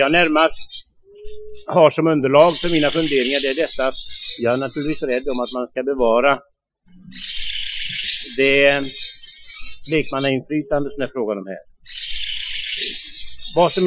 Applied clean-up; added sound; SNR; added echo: classical method Wiener filter.